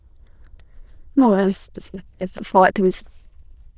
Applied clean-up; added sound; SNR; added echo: neural diffusion model UNIVERSE++.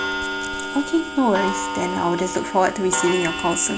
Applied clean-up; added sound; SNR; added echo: none; Clock; 5 dB; none.